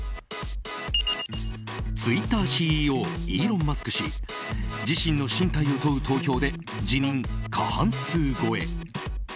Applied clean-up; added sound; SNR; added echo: none; Electric guitar; 8 dB; none.